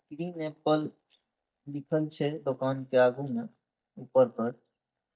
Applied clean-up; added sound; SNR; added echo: neural mask model DeepFilterNet 3.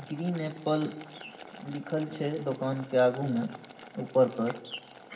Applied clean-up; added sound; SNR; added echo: none; Boiling; 17 dB; reverberation time 0.9 s.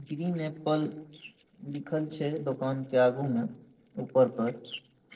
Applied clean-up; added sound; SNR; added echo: neural separator model SepFormer DNS4.